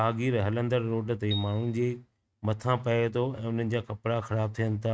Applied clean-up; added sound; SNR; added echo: neural mask model RNNoise.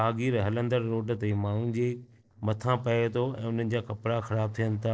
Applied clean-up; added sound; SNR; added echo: neural separator model SepFormer DNS4.